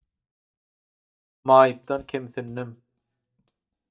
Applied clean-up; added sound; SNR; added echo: neural mask model DeepFilterNet 3.